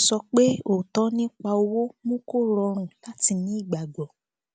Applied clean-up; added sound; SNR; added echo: none; none; none; none.